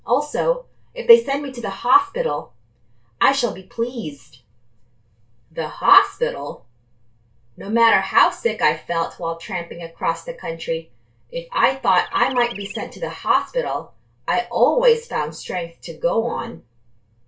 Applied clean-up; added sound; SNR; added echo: none; Chirp, tweet; 15 dB; reverberation time 0.2 s.